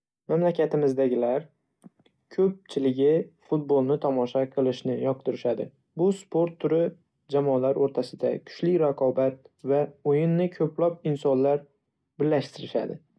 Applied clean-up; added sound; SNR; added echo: none; none; none; none.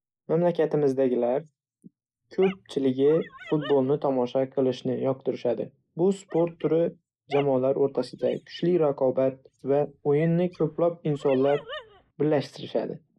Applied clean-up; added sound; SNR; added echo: neural mask model Resemble Enhance denoiser.